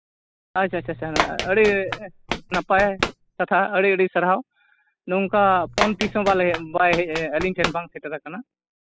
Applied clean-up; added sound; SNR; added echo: classical method spectral subtraction.